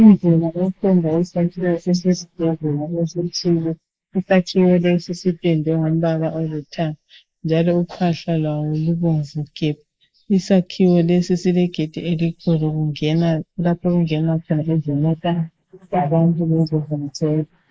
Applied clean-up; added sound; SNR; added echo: neural mask model Resemble Enhance denoiser.